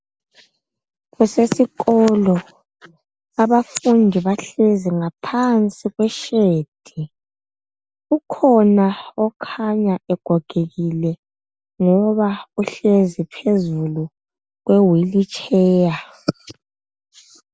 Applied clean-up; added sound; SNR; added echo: none; none; none; none.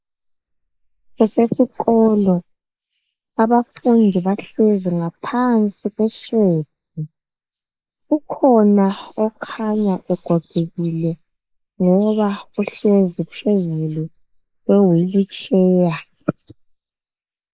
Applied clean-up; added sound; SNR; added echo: neural mask model Resemble Enhance denoiser.